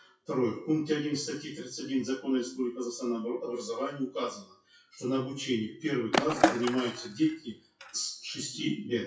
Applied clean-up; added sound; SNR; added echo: classical method WPE with log-MMSE.